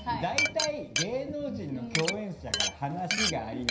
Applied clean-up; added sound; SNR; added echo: none; Glass; 0 dB; reverberation time 0.5 s.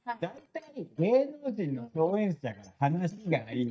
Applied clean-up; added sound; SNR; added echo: neural mask model DeepFilterNet 3.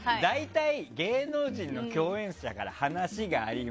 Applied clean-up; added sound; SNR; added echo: none; none; none; none.